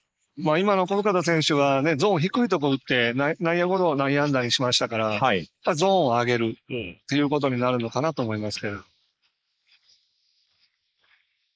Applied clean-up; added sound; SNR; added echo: neural mask model Resemble Enhance denoiser.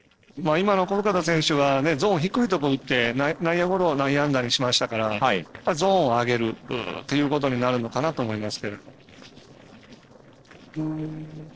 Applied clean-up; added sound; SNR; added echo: neural separator model SepFormer DNS4.